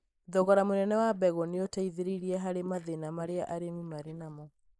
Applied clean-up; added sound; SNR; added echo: neural mask model Resemble Enhance denoiser.